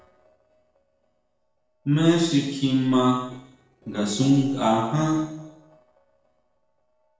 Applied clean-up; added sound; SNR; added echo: neural separator model SepFormer DNS4.